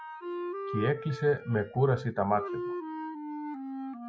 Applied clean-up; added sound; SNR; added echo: classical method Wiener filter.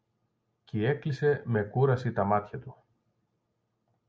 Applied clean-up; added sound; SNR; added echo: none; none; none; none.